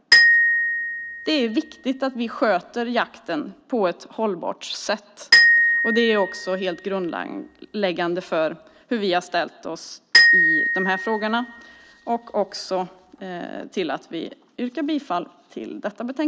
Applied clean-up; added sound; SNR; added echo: none; Glockenspiel; -4 dB; none.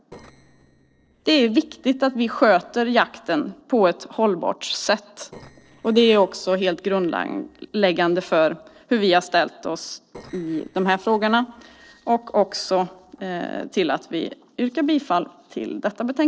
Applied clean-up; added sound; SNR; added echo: neural separator model SepFormer DNS4.